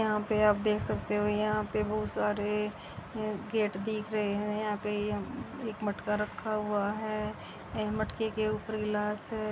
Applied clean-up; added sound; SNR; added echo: none; none; none; none.